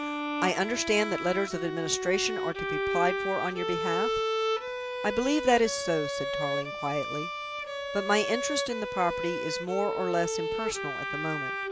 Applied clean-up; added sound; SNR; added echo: none; Bowed string instrument; 2 dB; none.